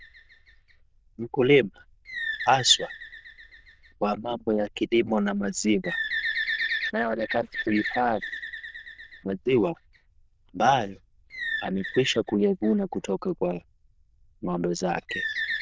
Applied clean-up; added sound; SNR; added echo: neural diffusion model UNIVERSE++.